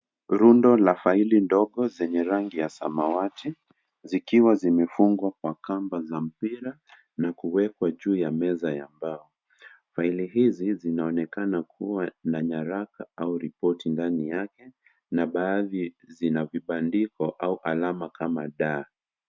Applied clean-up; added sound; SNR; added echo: none; none; none; none.